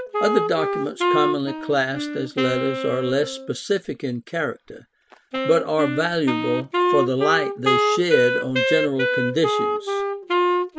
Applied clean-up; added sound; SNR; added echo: none; Wind instrument, woodwind instrument; 0 dB; none.